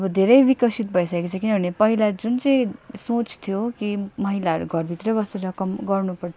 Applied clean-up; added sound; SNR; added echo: none; none; none; none.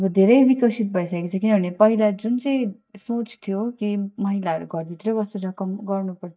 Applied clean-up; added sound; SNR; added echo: neural mask model DeepFilterNet 3.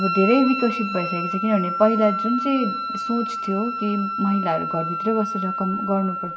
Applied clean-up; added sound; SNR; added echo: none; Wind instrument, woodwind instrument; 4 dB; reverberation time 0.7 s.